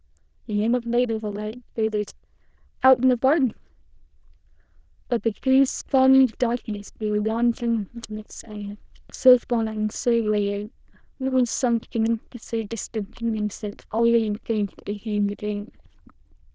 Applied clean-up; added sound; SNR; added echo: neural diffusion model UNIVERSE++.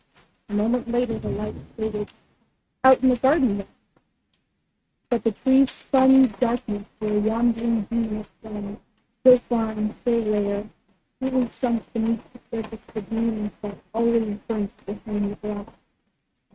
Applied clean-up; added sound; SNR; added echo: neural mask model RNNoise.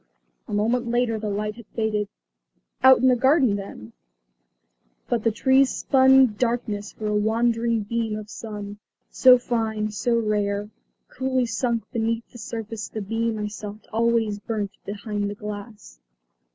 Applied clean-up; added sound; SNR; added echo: none; none; none; none.